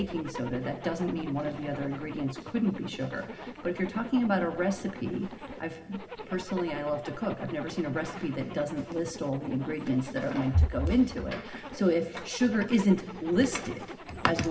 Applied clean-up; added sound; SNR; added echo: none; Zipper (clothing); 13 dB; reverberation time 0.4 s.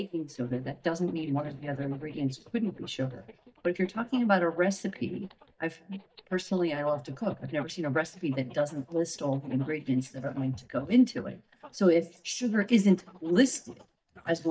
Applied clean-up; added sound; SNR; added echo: neural mask model DeepFilterNet 3.